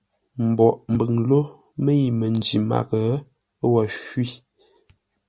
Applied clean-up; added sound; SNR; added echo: none; none; none; none.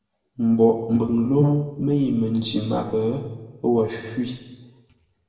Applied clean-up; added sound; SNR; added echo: none; Brass instrument; 1 dB; reverberation time 1.1 s.